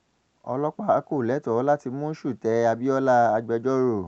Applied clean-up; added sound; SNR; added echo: none; none; none; none.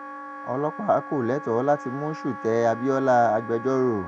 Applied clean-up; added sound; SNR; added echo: none; Wind instrument, woodwind instrument; 13 dB; none.